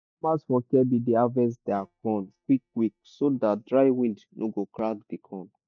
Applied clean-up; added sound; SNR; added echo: neural mask model DeepFilterNet 3.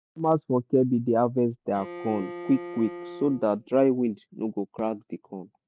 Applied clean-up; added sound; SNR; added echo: neural mask model RNNoise.